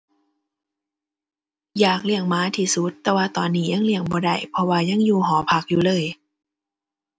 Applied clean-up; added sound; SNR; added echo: none; none; none; none.